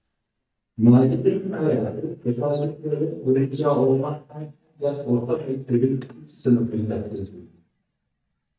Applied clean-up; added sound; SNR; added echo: neural mask model DeepFilterNet 3.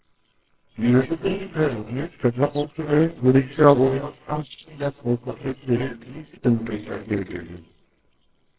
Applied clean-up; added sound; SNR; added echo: neural separator model SepFormer WHAMR!.